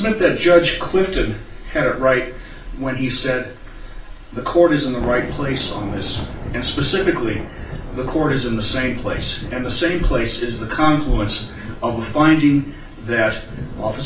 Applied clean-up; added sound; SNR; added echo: none; Thunder / Rain; 13 dB; reverberation time 0.4 s.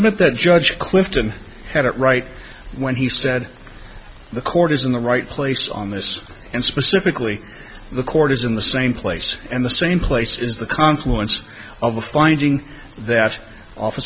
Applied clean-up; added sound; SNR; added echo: none; none; none; none.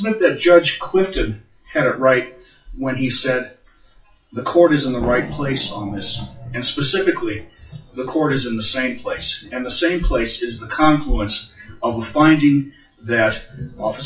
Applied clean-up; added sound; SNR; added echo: classical method WPE with log-MMSE.